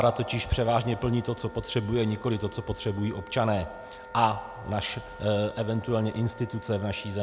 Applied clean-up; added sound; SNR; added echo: none; Wind instrument, woodwind instrument; 17 dB; none.